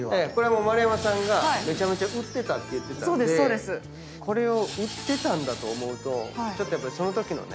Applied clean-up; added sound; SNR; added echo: none; Tools; 14 dB; none.